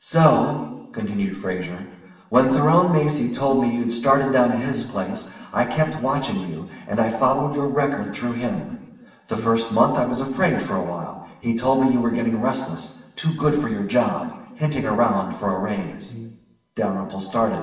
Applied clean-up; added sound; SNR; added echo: none; Brass instrument; 18 dB; reverberation time 1.0 s.